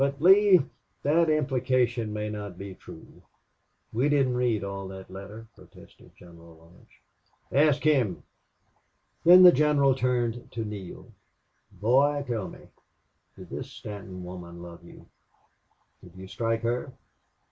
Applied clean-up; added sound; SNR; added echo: none; none; none; none.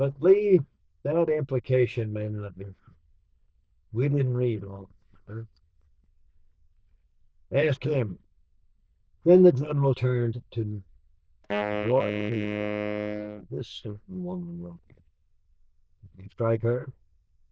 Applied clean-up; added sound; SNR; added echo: neural diffusion model UNIVERSE++.